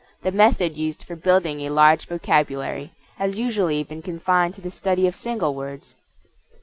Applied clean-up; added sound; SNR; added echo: none; none; none; none.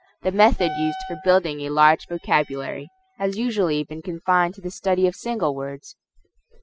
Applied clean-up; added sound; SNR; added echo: classical method spectral subtraction.